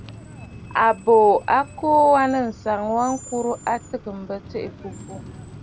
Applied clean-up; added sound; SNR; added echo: none; Screech; 18 dB; none.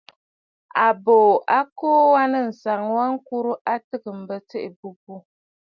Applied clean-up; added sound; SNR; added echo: none; none; none; none.